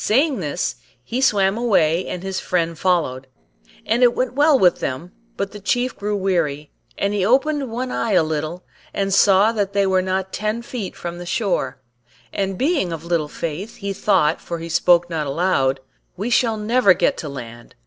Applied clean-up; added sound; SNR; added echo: neural separator model SepFormer DNS4.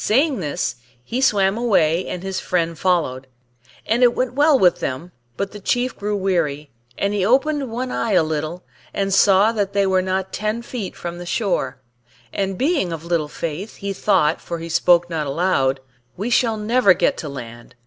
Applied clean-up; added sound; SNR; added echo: none; none; none; none.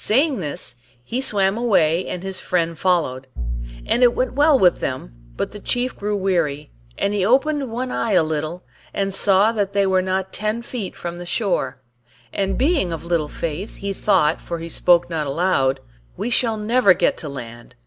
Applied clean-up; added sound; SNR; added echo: none; Bowed string instrument; 15 dB; none.